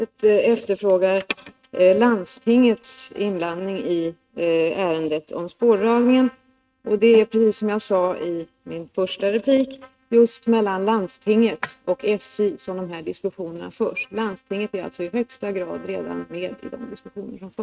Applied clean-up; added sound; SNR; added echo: neural mask model RNNoise.